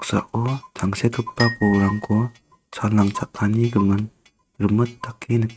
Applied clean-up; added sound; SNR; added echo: neural mask model RNNoise.